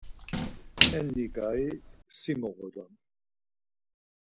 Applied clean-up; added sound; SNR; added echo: none; Splash, splatter; -2 dB; none.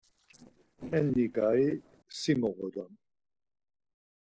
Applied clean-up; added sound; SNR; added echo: neural separator model SepFormer DNS4.